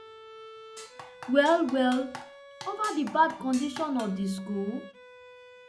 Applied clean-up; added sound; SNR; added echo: none; Bowed string instrument + Drum kit; 16 dB; none.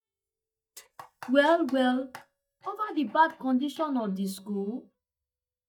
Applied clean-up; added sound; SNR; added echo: neural mask model DeepFilterNet 3.